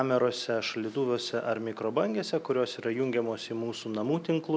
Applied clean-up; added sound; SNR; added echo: none; none; none; none.